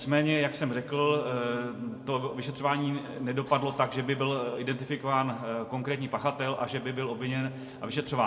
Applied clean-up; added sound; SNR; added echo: none; Bass guitar; 17 dB; reverberation time 1.5 s.